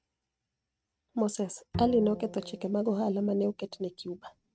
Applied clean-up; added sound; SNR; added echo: neural mask model RNNoise.